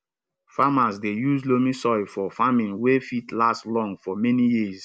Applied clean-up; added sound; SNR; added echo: none; none; none; none.